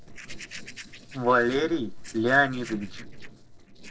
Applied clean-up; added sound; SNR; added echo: neural separator model SepFormer DNS4.